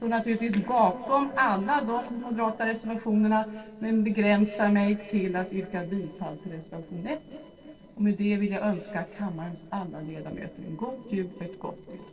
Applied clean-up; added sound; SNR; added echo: neural separator model SepFormer DNS4.